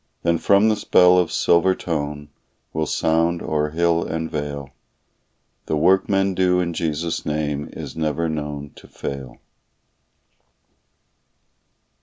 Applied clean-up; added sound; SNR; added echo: none; none; none; none.